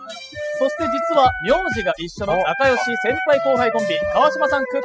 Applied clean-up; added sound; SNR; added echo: classical method spectral subtraction.